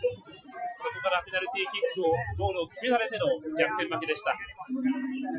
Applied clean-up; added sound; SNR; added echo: classical method Wiener filter.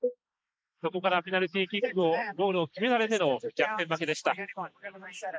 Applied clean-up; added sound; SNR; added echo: neural mask model Resemble Enhance denoiser.